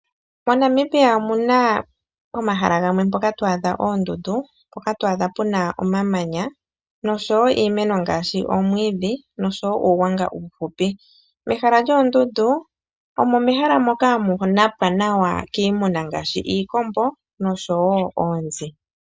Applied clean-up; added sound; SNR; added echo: none; none; none; none.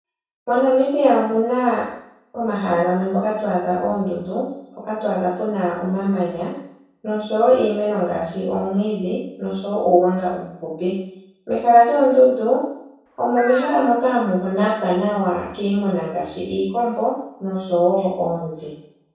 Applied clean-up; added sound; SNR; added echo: none; Crow; 16 dB; reverberation time 0.7 s.